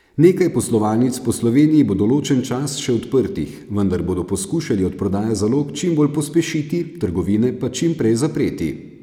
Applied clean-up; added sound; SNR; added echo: none; none; none; none.